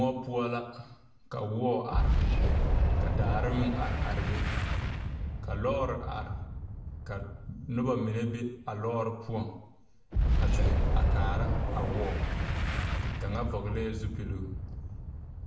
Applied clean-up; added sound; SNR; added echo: none; Boom; -4 dB; reverberation time 0.7 s.